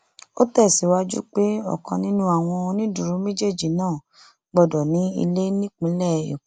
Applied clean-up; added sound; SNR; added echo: none; none; none; none.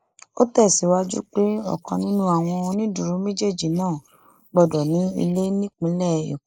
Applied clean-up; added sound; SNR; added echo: neural mask model Resemble Enhance denoiser.